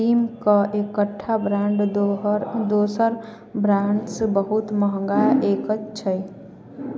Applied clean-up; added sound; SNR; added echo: none; none; none; none.